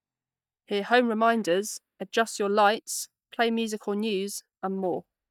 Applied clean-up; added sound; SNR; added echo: neural mask model DeepFilterNet 3.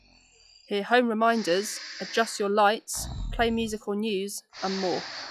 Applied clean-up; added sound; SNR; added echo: classical method log-MMSE.